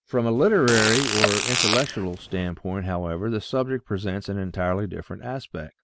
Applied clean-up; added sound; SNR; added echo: none; Fart; 1 dB; none.